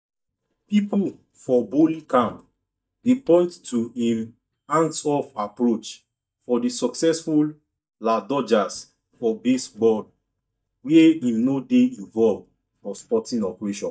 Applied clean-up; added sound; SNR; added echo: neural mask model DeepFilterNet 3.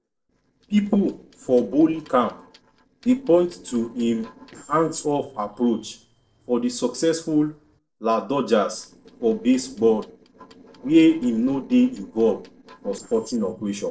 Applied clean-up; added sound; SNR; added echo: neural separator model SepFormer DNS4.